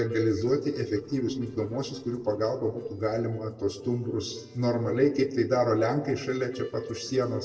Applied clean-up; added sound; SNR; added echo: neural separator model SepFormer DNS4.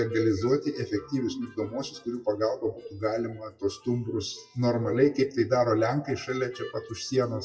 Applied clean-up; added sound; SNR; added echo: classical method WPE with log-MMSE.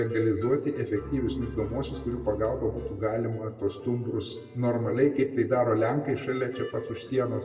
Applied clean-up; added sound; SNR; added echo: none; Bowed string instrument; 13 dB; reverberation time 1.1 s.